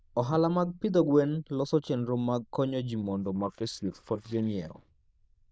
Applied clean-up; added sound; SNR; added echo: neural diffusion model UNIVERSE++.